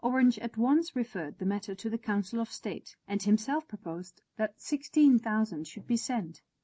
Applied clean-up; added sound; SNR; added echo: none; none; none; none.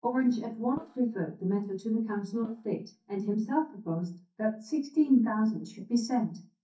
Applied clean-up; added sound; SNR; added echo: neural mask model DeepFilterNet 3.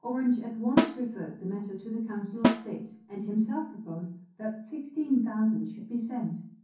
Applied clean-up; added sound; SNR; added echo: none; Snare drum; 0 dB; reverberation time 0.6 s.